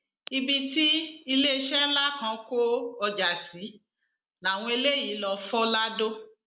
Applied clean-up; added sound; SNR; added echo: none; none; none; none.